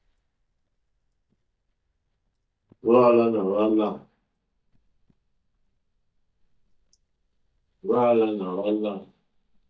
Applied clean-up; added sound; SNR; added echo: neural mask model DeepFilterNet 3.